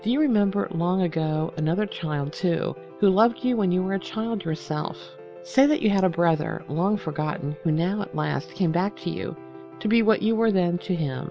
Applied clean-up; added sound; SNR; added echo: none; Piano; 18 dB; none.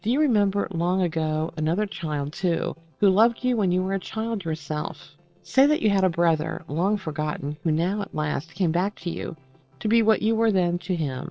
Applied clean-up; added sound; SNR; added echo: neural separator model SepFormer DNS4.